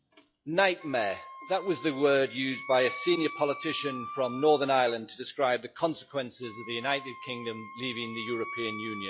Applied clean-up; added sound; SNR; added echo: classical method log-MMSE.